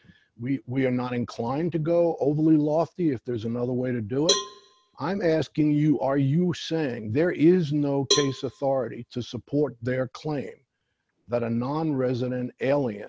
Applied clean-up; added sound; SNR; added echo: none; Cowbell; 8 dB; none.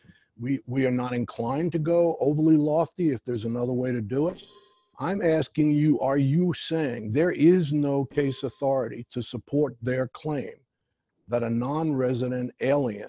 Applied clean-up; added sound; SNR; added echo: neural separator model SepFormer DNS4.